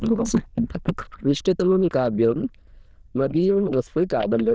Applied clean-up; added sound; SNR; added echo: neural diffusion model UNIVERSE++.